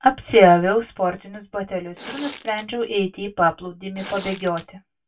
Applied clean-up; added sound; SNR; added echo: none; Tearing; 12 dB; reverberation time 0.2 s.